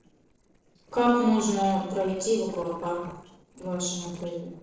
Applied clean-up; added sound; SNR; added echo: neural separator model SepFormer DNS4.